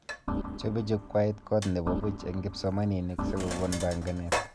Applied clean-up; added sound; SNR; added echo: none; Sink (filling or washing) + Organ; 5 dB; none.